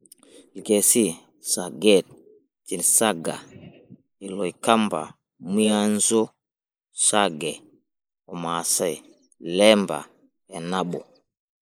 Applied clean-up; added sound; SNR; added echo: neural mask model Resemble Enhance denoiser.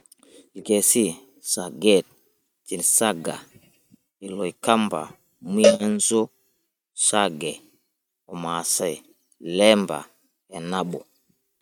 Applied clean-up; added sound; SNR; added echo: neural mask model RNNoise.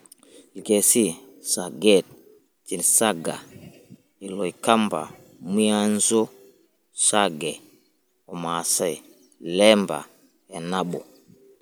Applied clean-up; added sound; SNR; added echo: none; none; none; none.